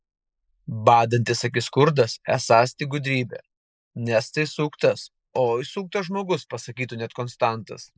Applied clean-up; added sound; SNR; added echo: neural mask model Resemble Enhance denoiser.